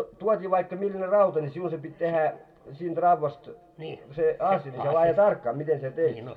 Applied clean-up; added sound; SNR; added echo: none; none; none; reverberation time 2.0 s.